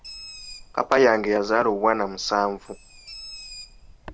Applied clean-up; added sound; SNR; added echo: none; Bird; 19 dB; none.